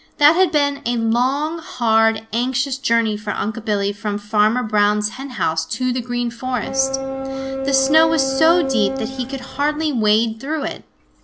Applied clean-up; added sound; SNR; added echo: none; Boat, Water vehicle; 5 dB; none.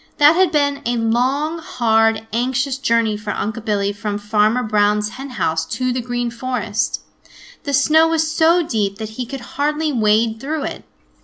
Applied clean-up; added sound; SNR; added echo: none; none; none; none.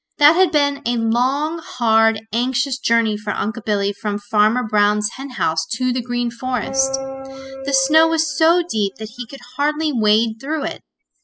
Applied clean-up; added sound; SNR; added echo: classical method spectral subtraction.